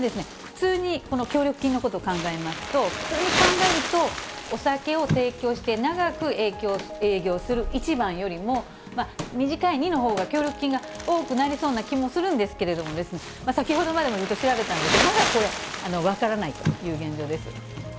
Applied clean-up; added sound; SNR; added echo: none; Crumpling, crinkling; 6 dB; none.